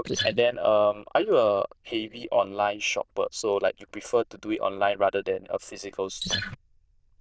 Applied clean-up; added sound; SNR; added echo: neural diffusion model UNIVERSE++.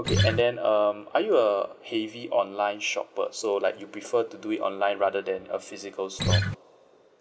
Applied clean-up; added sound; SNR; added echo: none; Acoustic guitar; -4 dB; none.